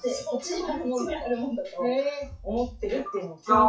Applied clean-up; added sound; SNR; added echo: classical method WPE with log-MMSE.